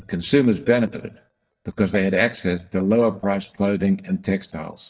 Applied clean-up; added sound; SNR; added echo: neural mask model DeepFilterNet 3.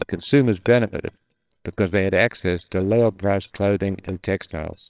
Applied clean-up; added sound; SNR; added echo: neural separator model SepFormer WHAMR!.